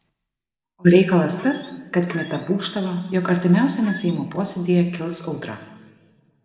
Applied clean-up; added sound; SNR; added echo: none; Squeak; 16 dB; reverberation time 1.4 s.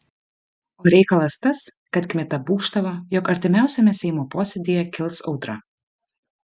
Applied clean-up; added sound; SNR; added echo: none; none; none; none.